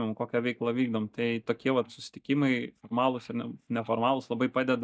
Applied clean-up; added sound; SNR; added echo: neural mask model DeepFilterNet 3.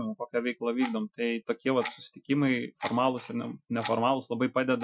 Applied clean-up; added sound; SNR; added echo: classical method Wiener filter.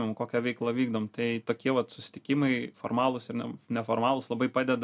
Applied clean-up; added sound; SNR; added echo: none; none; none; none.